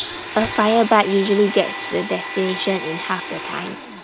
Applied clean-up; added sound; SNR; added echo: none; Domestic sounds, home sounds; 9 dB; none.